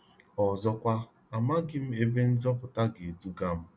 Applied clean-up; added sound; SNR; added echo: none; none; none; none.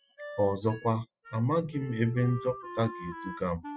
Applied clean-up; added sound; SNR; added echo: classical method spectral subtraction.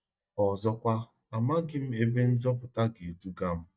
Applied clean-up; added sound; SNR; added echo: neural mask model DeepFilterNet 3.